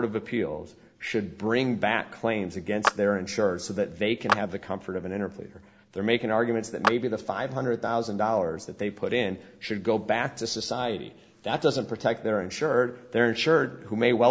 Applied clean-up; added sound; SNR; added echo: none; Clapping; 6 dB; none.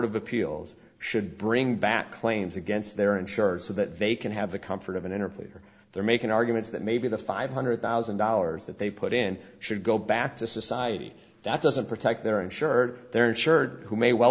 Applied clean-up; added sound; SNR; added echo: none; none; none; none.